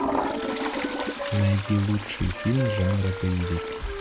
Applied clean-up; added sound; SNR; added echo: none; Wind instrument, woodwind instrument + Toilet flush; 4 dB; none.